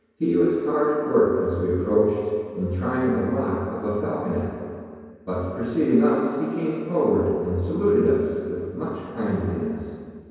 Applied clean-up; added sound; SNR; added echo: none; none; none; reverberation time 2.2 s.